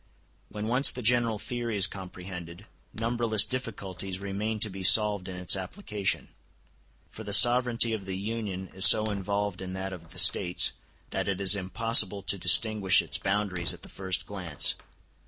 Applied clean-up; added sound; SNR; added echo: none; Fire; 19 dB; none.